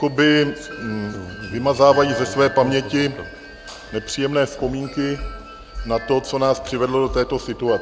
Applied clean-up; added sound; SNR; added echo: none; Wind chime; 17 dB; none.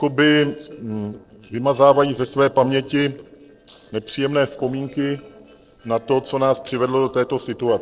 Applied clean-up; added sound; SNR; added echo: neural separator model SepFormer DNS4.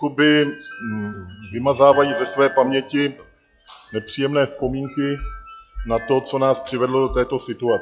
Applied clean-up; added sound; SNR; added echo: classical method log-MMSE.